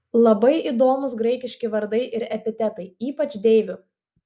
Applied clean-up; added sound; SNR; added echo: none; none; none; none.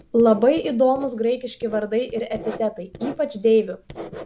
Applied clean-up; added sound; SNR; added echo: none; Writing; 17 dB; none.